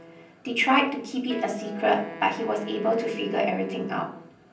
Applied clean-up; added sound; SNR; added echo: none; Wind instrument, woodwind instrument; 16 dB; reverberation time 0.6 s.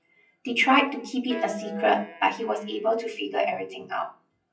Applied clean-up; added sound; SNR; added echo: classical method WPE with log-MMSE.